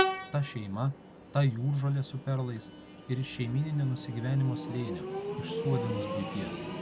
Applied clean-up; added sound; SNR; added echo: none; Train; 5 dB; none.